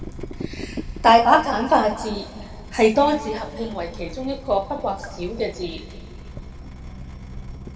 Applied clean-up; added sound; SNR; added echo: none; Drip / Water tap, faucet; 12 dB; reverberation time 1.9 s.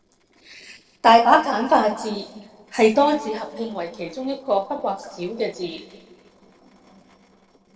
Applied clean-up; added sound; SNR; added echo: neural separator model SepFormer DNS4.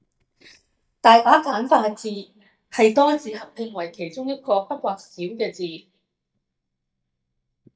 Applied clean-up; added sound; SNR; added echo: neural mask model DeepFilterNet 3.